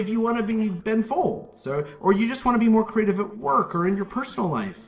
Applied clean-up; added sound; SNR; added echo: neural separator model SepFormer DNS4.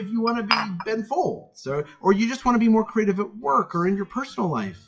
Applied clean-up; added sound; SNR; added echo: classical method WPE with log-MMSE.